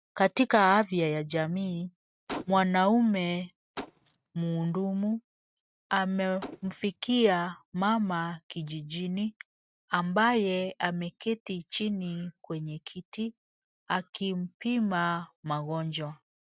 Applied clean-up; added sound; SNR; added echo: neural mask model RNNoise.